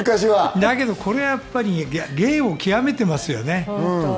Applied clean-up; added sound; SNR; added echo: none; none; none; none.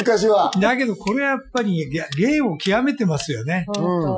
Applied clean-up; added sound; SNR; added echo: classical method Wiener filter.